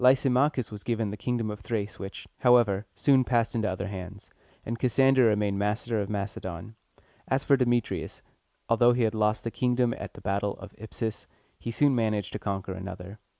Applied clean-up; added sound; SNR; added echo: none; none; none; none.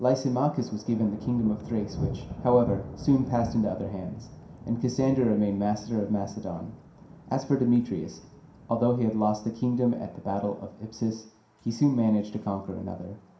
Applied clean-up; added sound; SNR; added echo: none; Thunder; 14 dB; reverberation time 0.5 s.